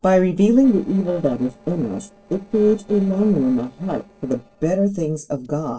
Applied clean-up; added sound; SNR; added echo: neural separator model SepFormer DNS4.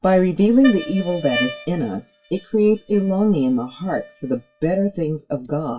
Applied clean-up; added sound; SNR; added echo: classical method WPE with log-MMSE.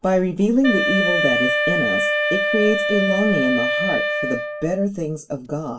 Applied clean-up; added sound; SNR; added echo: none; Wind instrument, woodwind instrument; 0 dB; reverberation time 0.2 s.